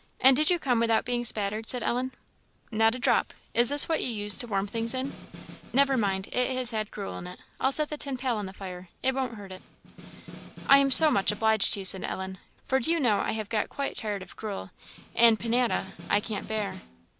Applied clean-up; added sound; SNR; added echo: none; Snare drum; 15 dB; none.